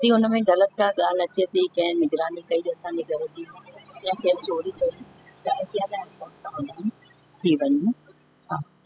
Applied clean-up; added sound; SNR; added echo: classical method spectral subtraction.